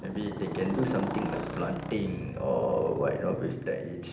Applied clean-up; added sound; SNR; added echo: none; Motorcycle; 6 dB; reverberation time 0.8 s.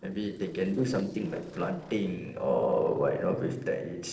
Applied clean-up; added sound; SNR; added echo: neural separator model SepFormer DNS4.